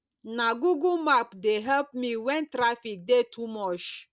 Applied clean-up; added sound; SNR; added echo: none; none; none; none.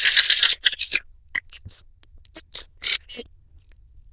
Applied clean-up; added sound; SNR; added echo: neural diffusion model UNIVERSE++.